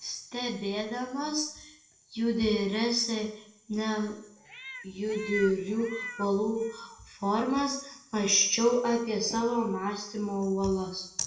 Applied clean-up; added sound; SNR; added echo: none; Meow; 13 dB; reverberation time 0.6 s.